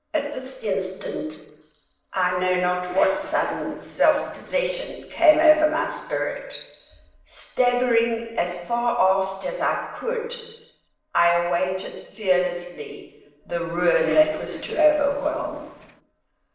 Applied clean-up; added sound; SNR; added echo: neural separator model SepFormer DNS4.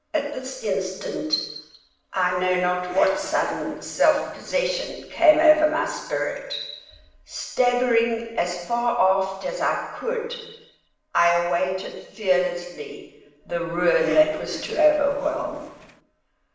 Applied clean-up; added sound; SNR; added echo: none; Cough; 17 dB; reverberation time 1.0 s.